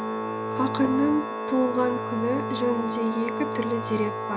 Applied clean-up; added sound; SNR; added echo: none; Organ; 3 dB; none.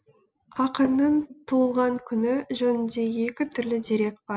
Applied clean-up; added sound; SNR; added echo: none; none; none; none.